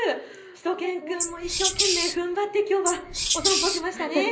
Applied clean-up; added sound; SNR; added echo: none; Wild animals; -1 dB; reverberation time 0.5 s.